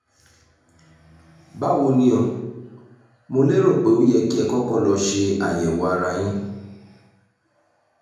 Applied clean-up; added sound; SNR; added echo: none; none; none; reverberation time 0.9 s.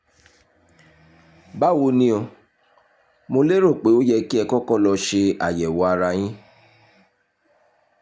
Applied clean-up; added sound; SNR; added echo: none; none; none; none.